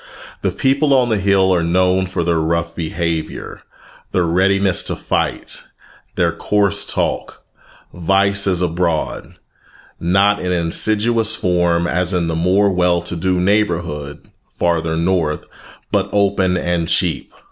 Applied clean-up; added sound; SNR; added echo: none; none; none; none.